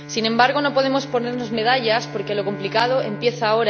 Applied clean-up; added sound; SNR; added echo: none; Bowed string instrument; 13 dB; none.